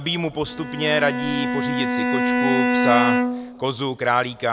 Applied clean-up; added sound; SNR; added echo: none; Bowed string instrument; -1 dB; none.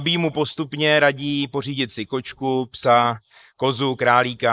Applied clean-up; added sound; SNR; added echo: neural mask model Resemble Enhance denoiser.